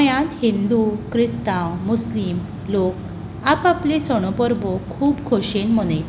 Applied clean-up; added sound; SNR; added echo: none; none; none; none.